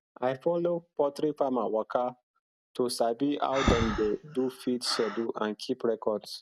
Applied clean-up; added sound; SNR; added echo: none; Breathing; 8 dB; none.